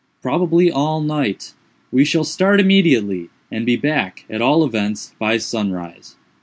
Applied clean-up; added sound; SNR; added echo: none; none; none; none.